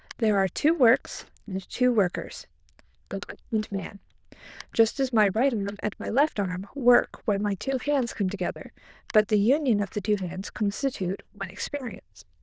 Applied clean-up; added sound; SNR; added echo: neural diffusion model UNIVERSE++.